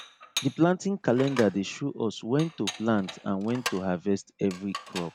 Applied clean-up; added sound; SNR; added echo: none; Dishes, pots, and pans; 13 dB; none.